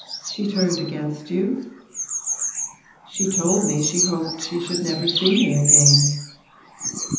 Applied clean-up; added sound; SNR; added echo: none; Bird vocalization, bird call, bird song; 0 dB; reverberation time 0.9 s.